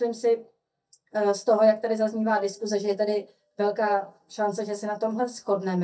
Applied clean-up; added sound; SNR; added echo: neural mask model DeepFilterNet 3.